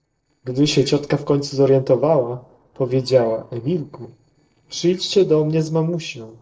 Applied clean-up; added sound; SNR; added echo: neural separator model SepFormer DNS4.